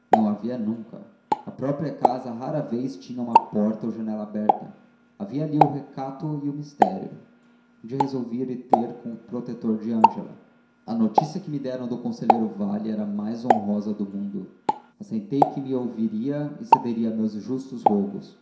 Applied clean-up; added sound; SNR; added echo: none; Explosion; -1 dB; reverberation time 0.7 s.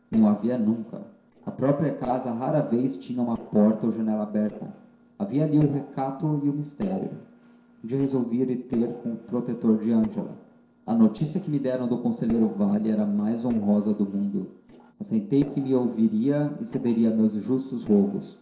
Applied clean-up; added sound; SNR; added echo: neural separator model SepFormer DNS4.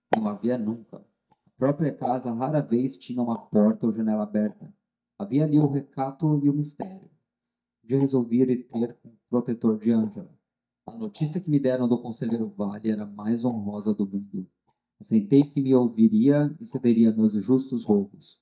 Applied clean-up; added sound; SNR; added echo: neural mask model DeepFilterNet 3.